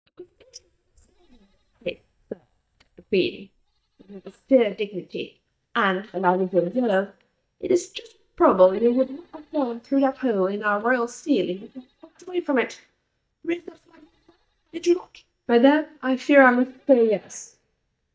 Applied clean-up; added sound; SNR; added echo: neural mask model DeepFilterNet 3.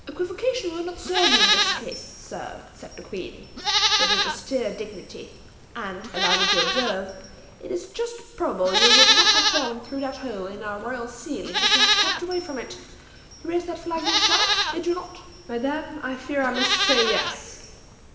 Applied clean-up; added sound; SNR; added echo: none; Livestock, farm animals, working animals; -4 dB; reverberation time 2.0 s.